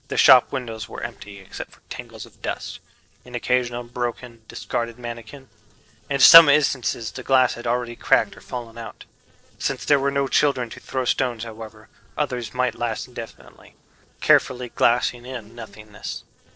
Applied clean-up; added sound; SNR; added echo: neural separator model SepFormer DNS4.